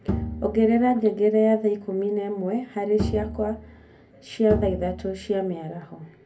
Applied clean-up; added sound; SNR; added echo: none; Bowed string instrument; 8 dB; reverberation time 0.3 s.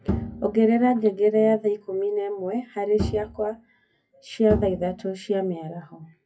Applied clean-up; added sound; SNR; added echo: classical method WPE with log-MMSE.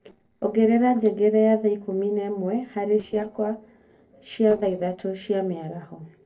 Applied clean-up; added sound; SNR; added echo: neural separator model SepFormer DNS4.